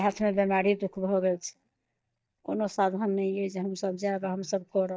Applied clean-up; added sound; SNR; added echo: neural mask model DeepFilterNet 3.